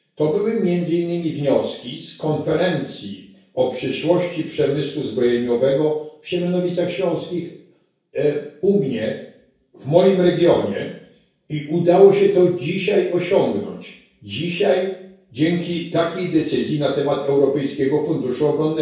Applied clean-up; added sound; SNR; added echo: none; none; none; reverberation time 0.6 s.